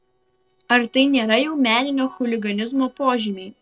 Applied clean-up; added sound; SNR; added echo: neural separator model SepFormer DNS4.